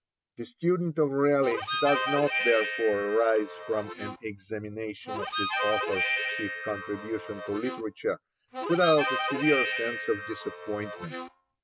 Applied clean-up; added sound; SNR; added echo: none; Harmonica; 3 dB; none.